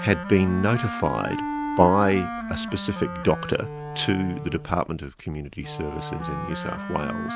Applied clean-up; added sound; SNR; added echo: none; Wind instrument, woodwind instrument; 7 dB; none.